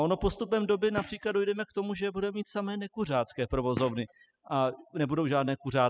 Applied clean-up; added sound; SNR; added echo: classical method spectral subtraction.